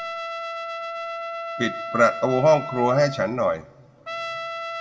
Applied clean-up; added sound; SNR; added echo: none; Trumpet; 8 dB; reverberation time 1.0 s.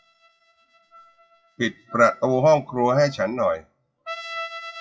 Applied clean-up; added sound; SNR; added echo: classical method WPE with log-MMSE.